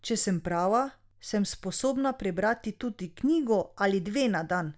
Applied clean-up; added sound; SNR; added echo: none; none; none; none.